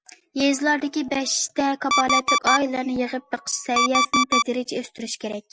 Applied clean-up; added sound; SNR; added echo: none; Alarm; -1 dB; none.